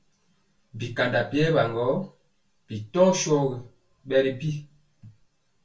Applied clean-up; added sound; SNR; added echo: none; none; none; reverberation time 0.2 s.